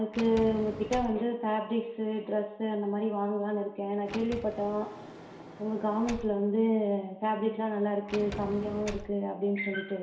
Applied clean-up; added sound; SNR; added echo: none; Sliding door; 15 dB; reverberation time 0.7 s.